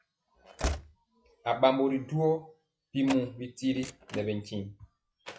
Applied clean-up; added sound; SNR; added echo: classical method log-MMSE.